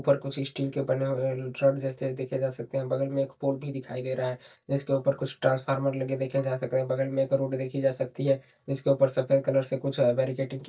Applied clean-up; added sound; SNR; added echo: neural mask model DeepFilterNet 3.